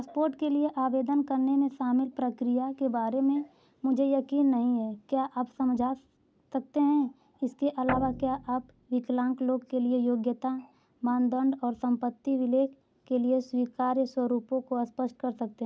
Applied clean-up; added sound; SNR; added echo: none; Guitar; 8 dB; none.